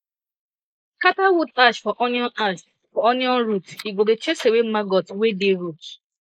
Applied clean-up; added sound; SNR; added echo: neural mask model Resemble Enhance denoiser.